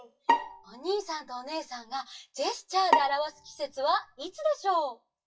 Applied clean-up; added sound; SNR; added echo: classical method WPE with log-MMSE.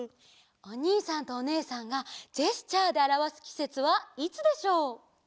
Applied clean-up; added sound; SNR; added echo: none; none; none; none.